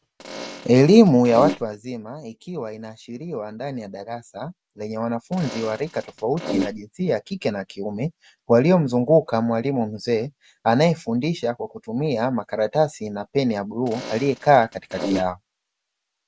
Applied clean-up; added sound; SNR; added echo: none; Fart; 8 dB; none.